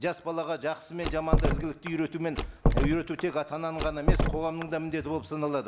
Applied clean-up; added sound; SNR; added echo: none; Door; -3 dB; none.